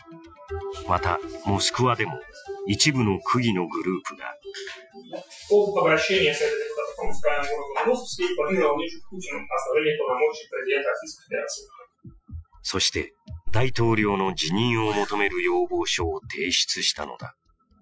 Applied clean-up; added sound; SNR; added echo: classical method Wiener filter.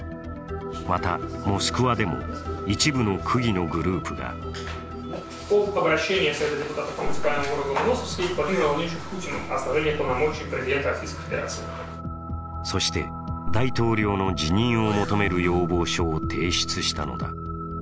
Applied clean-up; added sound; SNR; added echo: none; Zipper (clothing); 6 dB; none.